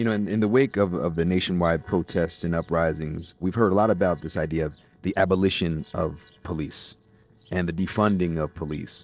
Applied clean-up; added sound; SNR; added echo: neural separator model SepFormer DNS4.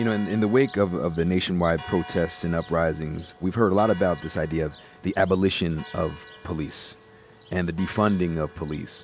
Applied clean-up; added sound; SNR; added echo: none; Church bell; 20 dB; none.